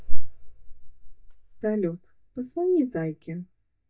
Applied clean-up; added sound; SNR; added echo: neural mask model DeepFilterNet 3.